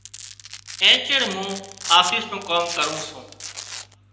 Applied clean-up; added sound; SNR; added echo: none; Domestic sounds, home sounds; 12 dB; reverberation time 0.8 s.